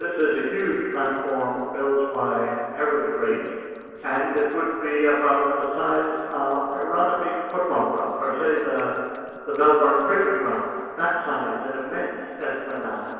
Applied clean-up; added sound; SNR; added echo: neural separator model SepFormer DNS4.